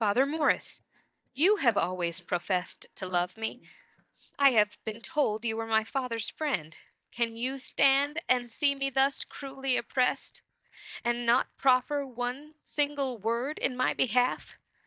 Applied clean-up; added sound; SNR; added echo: neural mask model DeepFilterNet 3.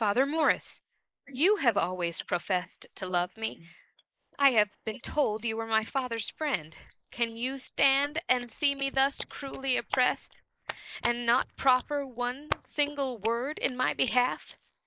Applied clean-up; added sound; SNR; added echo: neural mask model Resemble Enhance denoiser.